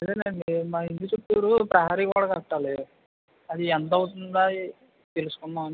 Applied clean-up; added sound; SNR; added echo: none; none; none; none.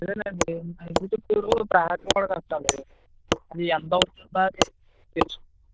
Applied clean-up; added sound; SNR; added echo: neural diffusion model UNIVERSE++.